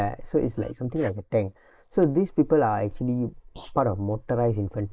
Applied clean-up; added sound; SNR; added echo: neural mask model Resemble Enhance denoiser.